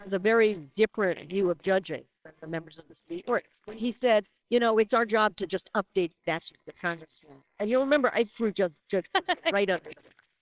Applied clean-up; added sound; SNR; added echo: neural separator model SepFormer WHAMR!.